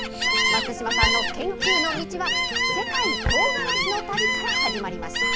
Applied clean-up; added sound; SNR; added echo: none; Gull, seagull; -5 dB; none.